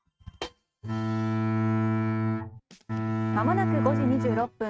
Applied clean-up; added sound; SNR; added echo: neural mask model RNNoise.